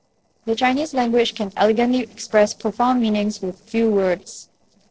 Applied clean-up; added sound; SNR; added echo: neural separator model SepFormer DNS4.